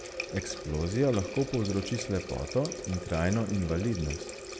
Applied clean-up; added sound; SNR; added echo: none; Water tap, faucet; 9 dB; none.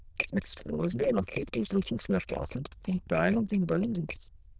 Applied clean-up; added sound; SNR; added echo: neural diffusion model UNIVERSE++.